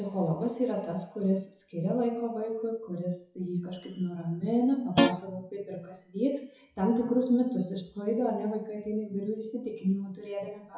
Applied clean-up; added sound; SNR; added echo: classical method WPE with log-MMSE.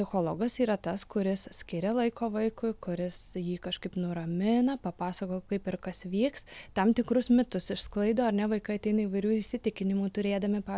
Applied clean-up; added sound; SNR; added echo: none; none; none; none.